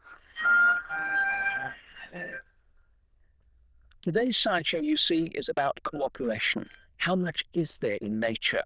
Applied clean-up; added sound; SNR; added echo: neural diffusion model UNIVERSE++.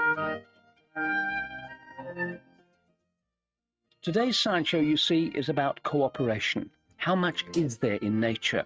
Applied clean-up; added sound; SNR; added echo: neural mask model RNNoise.